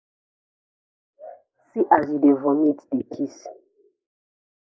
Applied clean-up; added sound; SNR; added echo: neural mask model Resemble Enhance denoiser.